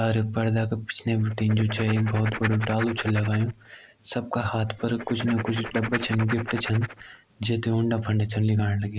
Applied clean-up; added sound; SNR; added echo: none; Writing; 11 dB; none.